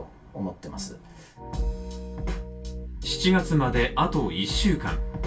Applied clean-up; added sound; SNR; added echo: none; none; none; reverberation time 0.2 s.